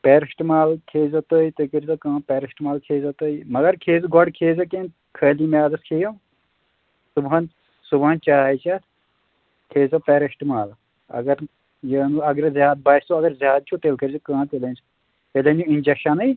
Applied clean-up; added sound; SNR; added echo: none; none; none; none.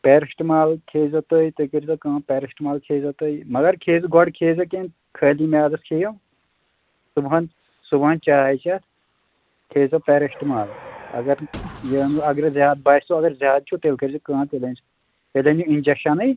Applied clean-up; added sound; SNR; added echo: none; Car; 19 dB; none.